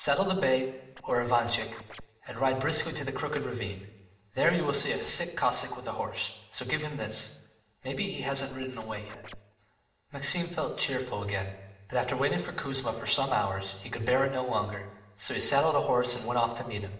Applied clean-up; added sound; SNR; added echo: none; Scratching (performance technique); 17 dB; reverberation time 0.9 s.